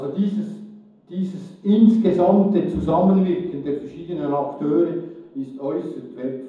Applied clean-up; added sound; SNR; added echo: none; none; none; reverberation time 1.2 s.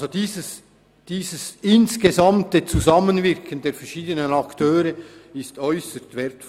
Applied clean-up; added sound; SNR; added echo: none; none; none; none.